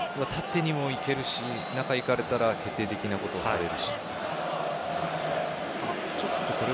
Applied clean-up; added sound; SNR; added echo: none; none; none; none.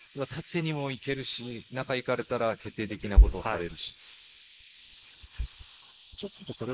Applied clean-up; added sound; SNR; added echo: neural mask model Resemble Enhance denoiser.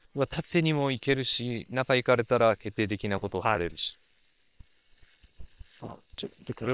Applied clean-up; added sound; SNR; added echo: neural separator model SepFormer WHAM!.